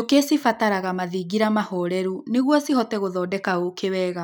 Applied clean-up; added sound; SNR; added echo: none; none; none; none.